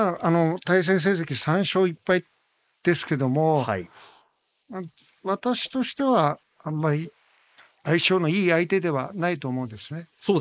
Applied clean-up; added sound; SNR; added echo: neural mask model Resemble Enhance denoiser.